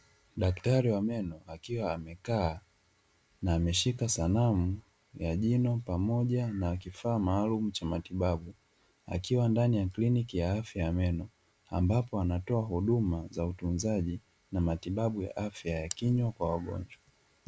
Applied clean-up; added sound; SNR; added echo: none; none; none; none.